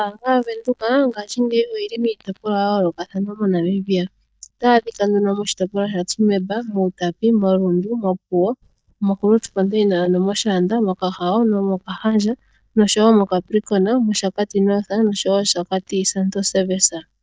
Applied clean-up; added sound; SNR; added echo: neural mask model DeepFilterNet 3.